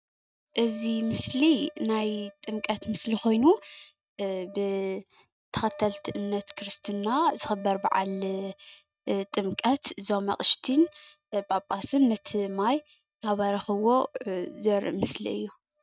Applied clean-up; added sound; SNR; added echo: neural mask model RNNoise.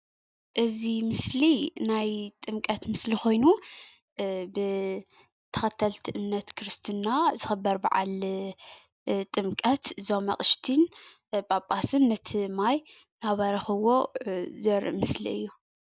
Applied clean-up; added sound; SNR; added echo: none; none; none; none.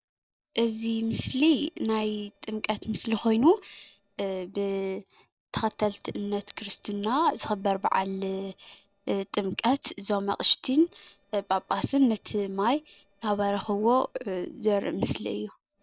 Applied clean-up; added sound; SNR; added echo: neural separator model SepFormer DNS4.